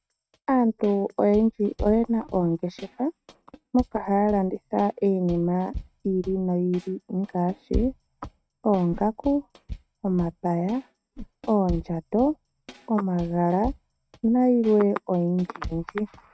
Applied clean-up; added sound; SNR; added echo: neural mask model RNNoise.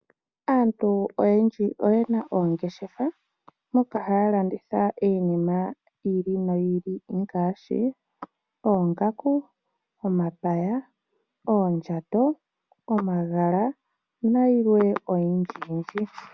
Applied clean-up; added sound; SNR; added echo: none; none; none; none.